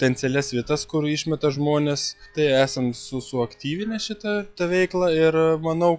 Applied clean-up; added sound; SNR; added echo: classical method log-MMSE.